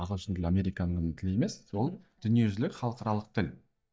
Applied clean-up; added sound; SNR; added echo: neural mask model DeepFilterNet 3.